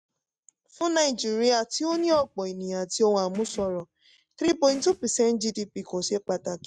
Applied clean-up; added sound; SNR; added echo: neural mask model RNNoise.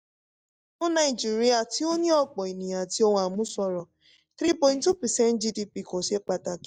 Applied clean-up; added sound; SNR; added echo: neural mask model DeepFilterNet 3.